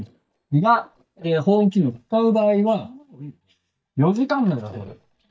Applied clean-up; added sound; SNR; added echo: neural mask model DeepFilterNet 3.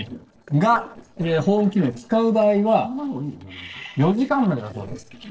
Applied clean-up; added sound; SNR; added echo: neural separator model SepFormer DNS4.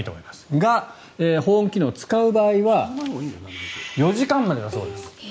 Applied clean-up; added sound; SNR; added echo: none; none; none; none.